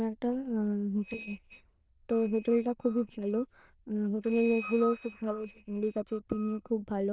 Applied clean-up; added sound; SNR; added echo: neural diffusion model UNIVERSE++.